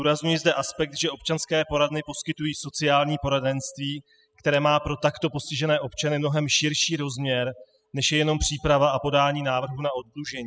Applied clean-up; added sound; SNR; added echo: classical method spectral subtraction.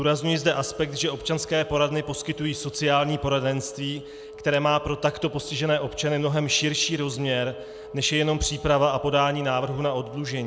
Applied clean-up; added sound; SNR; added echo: none; Telephone; 16 dB; none.